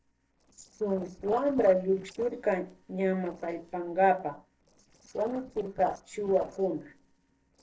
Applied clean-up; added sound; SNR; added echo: neural separator model SepFormer DNS4.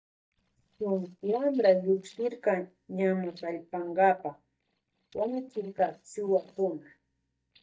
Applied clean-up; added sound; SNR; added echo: neural mask model DeepFilterNet 3.